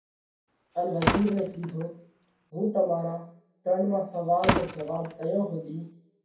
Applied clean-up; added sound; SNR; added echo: none; Slam; 3 dB; reverberation time 0.6 s.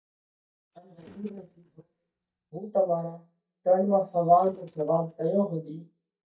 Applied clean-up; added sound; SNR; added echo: neural mask model DeepFilterNet 3.